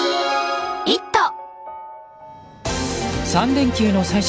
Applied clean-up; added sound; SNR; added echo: none; Piano; 15 dB; none.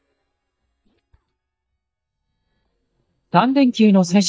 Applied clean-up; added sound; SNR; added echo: neural mask model DeepFilterNet 3.